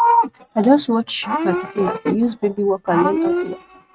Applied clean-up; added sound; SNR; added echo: neural mask model RNNoise.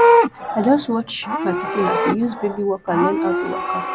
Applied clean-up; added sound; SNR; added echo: none; Livestock, farm animals, working animals; -2 dB; none.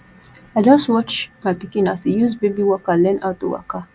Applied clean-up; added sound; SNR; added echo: none; none; none; none.